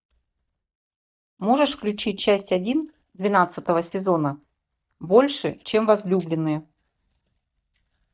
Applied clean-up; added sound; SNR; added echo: neural mask model DeepFilterNet 3.